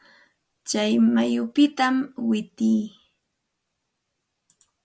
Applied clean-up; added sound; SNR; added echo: none; none; none; none.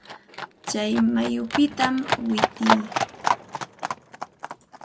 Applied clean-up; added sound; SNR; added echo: none; Livestock, farm animals, working animals; 2 dB; none.